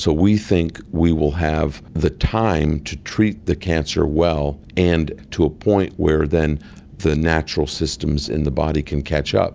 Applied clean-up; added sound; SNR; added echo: none; none; none; none.